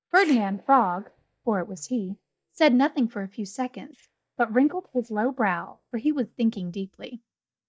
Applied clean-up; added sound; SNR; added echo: neural mask model DeepFilterNet 3.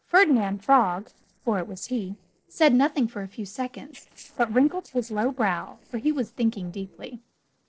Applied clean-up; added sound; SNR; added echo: neural separator model SepFormer DNS4.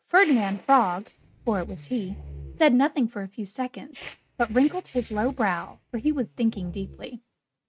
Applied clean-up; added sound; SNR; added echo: neural mask model RNNoise.